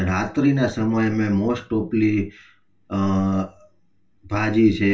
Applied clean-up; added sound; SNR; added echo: none; none; none; reverberation time 0.2 s.